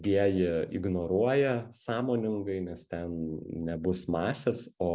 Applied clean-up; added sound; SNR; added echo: none; none; none; none.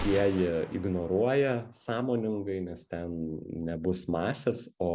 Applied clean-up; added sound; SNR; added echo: none; Gunshot, gunfire; 15 dB; none.